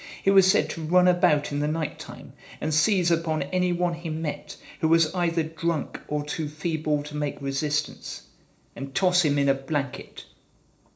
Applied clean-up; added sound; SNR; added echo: neural separator model SepFormer DNS4.